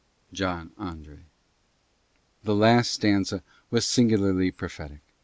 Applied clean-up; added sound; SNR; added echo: none; none; none; none.